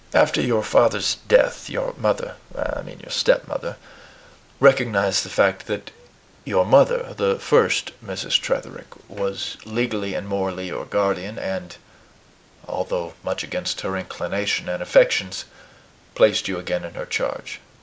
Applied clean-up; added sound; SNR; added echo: none; none; none; none.